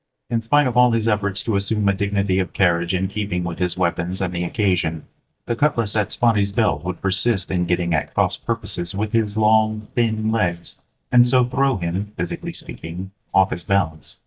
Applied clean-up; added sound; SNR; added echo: neural mask model DeepFilterNet 3.